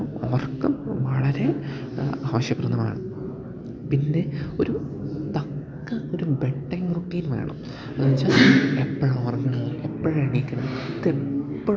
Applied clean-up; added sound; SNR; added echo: none; none; none; none.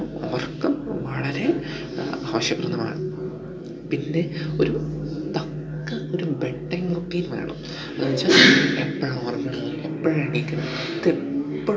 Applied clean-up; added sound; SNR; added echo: none; none; none; reverberation time 0.2 s.